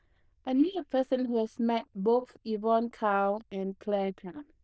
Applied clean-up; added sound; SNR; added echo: neural diffusion model UNIVERSE++.